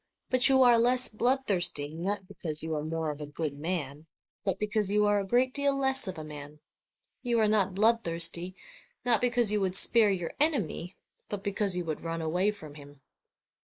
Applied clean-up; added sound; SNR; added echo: neural mask model Resemble Enhance denoiser.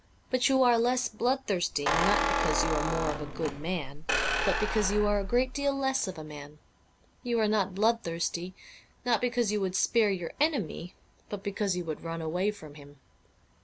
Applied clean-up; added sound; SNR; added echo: none; Squeak; 0 dB; none.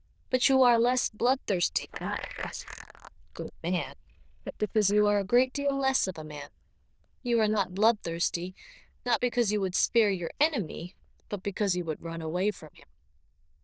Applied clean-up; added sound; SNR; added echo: neural diffusion model UNIVERSE++.